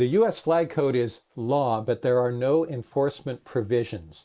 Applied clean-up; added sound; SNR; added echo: neural mask model Resemble Enhance denoiser.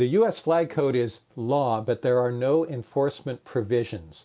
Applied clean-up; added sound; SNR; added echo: none; none; none; none.